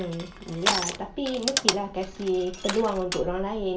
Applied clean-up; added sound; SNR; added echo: none; Crushing; 3 dB; reverberation time 0.3 s.